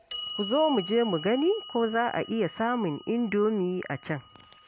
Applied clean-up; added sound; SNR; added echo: none; Clock; 9 dB; none.